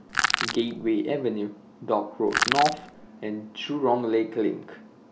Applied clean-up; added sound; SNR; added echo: none; Crushing; 0 dB; none.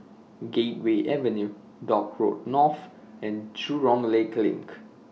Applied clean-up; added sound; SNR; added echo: none; none; none; none.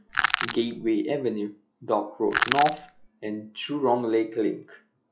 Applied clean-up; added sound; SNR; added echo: classical method log-MMSE.